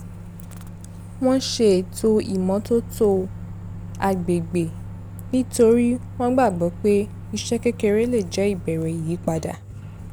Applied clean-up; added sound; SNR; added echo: none; Microwave oven; 12 dB; none.